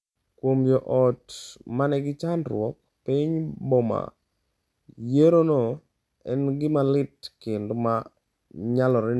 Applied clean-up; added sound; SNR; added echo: none; none; none; none.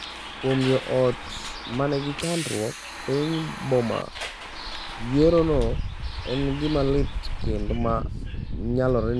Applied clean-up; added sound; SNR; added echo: none; Bus; 5 dB; none.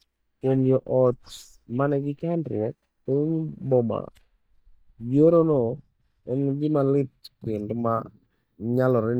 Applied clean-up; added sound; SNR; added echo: neural mask model DeepFilterNet 3.